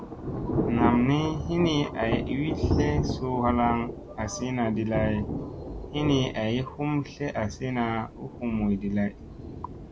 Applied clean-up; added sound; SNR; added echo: none; Thunder / Rain; 4 dB; none.